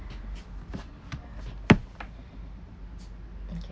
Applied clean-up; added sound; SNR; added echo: none; none; none; none.